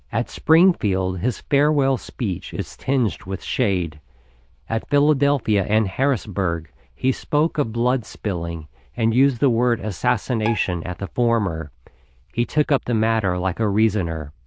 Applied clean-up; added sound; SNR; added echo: neural diffusion model UNIVERSE++.